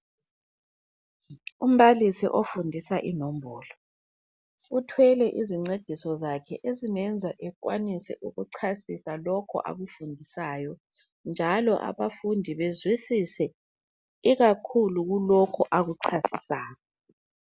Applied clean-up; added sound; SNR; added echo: none; none; none; none.